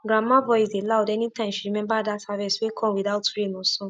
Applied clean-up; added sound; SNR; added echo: none; none; none; none.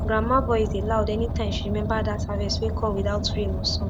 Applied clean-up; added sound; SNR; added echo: none; Car; 0 dB; none.